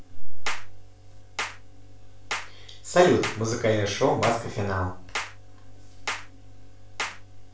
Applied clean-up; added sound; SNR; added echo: none; Clapping; 13 dB; reverberation time 0.3 s.